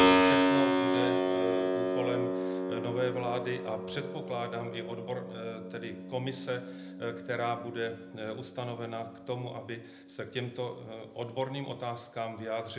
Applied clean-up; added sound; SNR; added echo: none; Keyboard (musical); -4 dB; reverberation time 0.7 s.